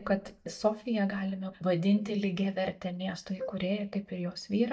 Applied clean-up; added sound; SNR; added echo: neural mask model DeepFilterNet 3.